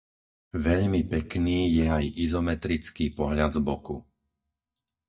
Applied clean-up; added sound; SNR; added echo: neural mask model DeepFilterNet 3.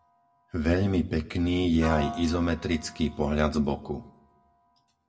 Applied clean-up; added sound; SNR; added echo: none; Piano; 16 dB; reverberation time 0.6 s.